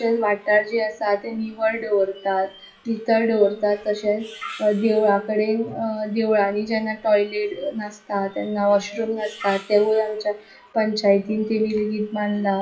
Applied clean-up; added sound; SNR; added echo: classical method WPE with log-MMSE.